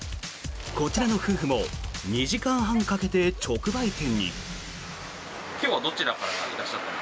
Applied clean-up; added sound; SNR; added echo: none; none; none; none.